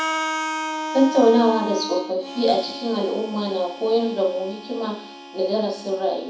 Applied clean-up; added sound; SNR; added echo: none; Harmonica; 8 dB; reverberation time 0.6 s.